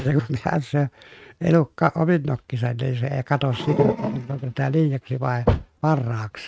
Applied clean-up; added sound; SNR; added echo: neural mask model RNNoise.